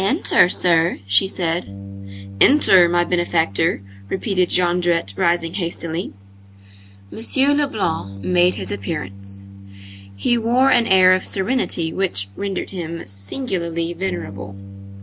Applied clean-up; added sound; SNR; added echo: none; Bass guitar; 15 dB; none.